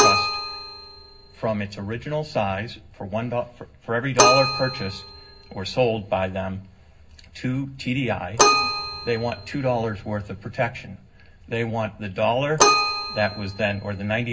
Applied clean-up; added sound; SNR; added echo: none; Keyboard (musical); 0 dB; reverberation time 0.4 s.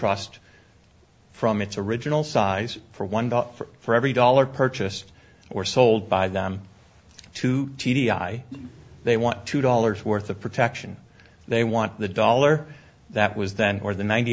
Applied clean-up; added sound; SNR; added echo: none; none; none; none.